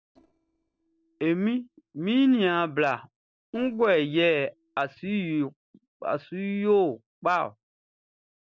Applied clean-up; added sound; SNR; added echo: neural separator model SepFormer DNS4.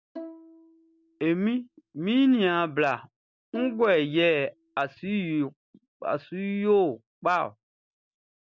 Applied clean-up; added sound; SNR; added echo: none; Bowed string instrument; 20 dB; none.